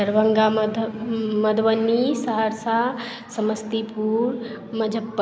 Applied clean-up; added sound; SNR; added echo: none; none; none; none.